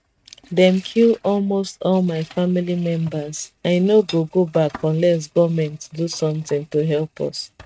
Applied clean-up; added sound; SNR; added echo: neural mask model RNNoise.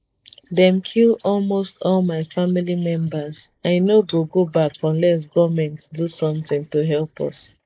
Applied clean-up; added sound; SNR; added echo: neural mask model Resemble Enhance denoiser.